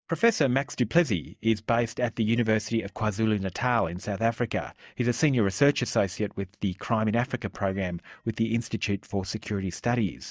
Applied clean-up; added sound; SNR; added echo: neural mask model DeepFilterNet 3.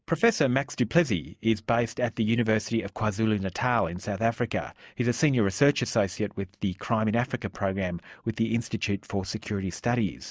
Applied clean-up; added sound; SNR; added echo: neural mask model Resemble Enhance denoiser.